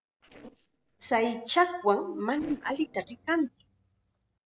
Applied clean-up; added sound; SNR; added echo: neural separator model SepFormer DNS4.